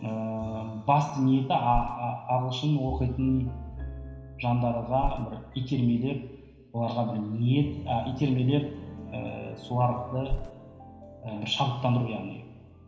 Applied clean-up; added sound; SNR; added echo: none; Bird; 11 dB; reverberation time 2.0 s.